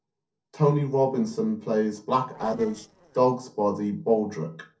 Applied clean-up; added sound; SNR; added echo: neural separator model SepFormer DNS4.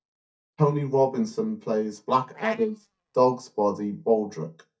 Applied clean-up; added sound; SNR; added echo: neural mask model DeepFilterNet 3.